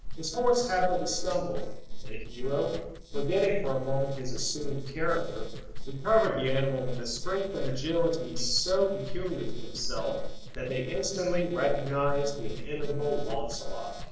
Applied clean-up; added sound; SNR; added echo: neural separator model SepFormer DNS4.